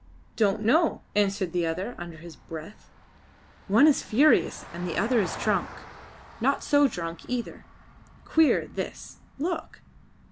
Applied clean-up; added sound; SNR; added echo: none; Vehicle; 19 dB; none.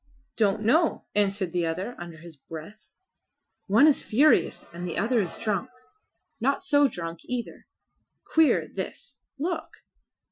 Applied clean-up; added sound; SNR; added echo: classical method Wiener filter.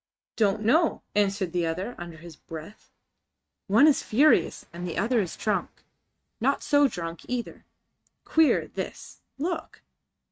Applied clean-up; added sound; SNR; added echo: neural mask model RNNoise.